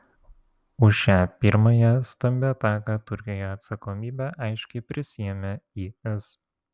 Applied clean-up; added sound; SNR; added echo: none; none; none; none.